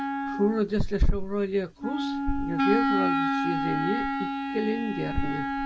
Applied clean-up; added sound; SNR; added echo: none; Wind instrument, woodwind instrument; 1 dB; none.